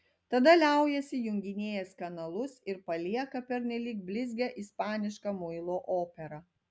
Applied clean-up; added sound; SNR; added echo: none; none; none; none.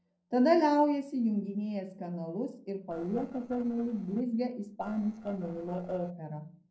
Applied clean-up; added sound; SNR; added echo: neural separator model SepFormer DNS4.